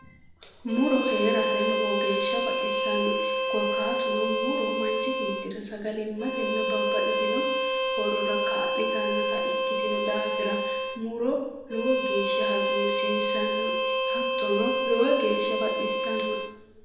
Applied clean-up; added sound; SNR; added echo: none; Bowed string instrument; -3 dB; reverberation time 0.9 s.